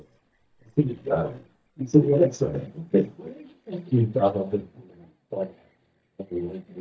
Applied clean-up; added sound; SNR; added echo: neural mask model DeepFilterNet 3.